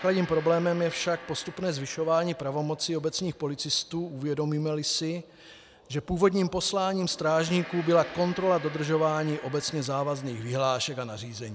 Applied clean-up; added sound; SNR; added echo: none; Gong; 19 dB; none.